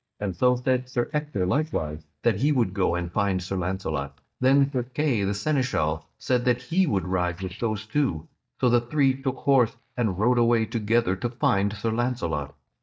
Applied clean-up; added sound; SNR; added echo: neural mask model DeepFilterNet 3.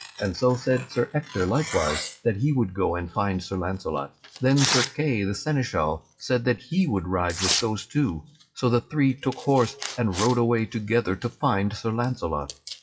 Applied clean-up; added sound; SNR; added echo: classical method WPE with log-MMSE.